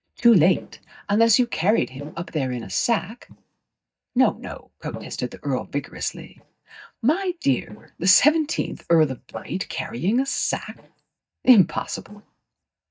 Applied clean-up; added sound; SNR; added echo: neural mask model DeepFilterNet 3.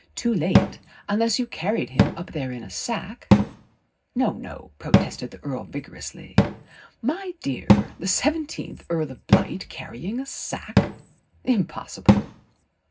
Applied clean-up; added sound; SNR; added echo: none; Cupboard open or close / Drawer open or close; -3 dB; reverberation time 0.4 s.